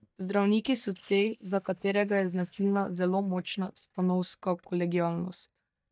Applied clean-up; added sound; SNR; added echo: neural mask model DeepFilterNet 3.